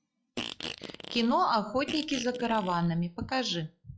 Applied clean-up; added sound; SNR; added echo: classical method log-MMSE.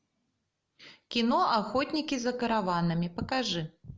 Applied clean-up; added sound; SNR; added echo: none; none; none; none.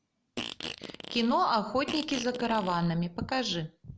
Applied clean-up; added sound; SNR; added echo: none; Fart; 10 dB; none.